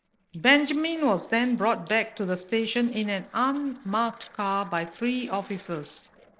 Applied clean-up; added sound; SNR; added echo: neural separator model SepFormer DNS4.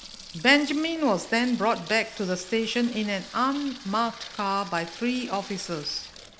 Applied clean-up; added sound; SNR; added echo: none; Sink (filling or washing) / Water tap, faucet; 17 dB; none.